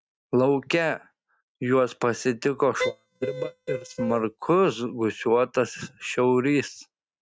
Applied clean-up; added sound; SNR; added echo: neural mask model RNNoise.